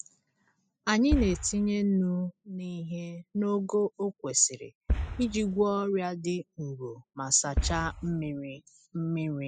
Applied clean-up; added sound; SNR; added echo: classical method spectral subtraction.